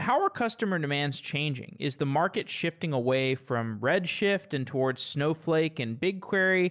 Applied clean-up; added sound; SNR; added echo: none; none; none; none.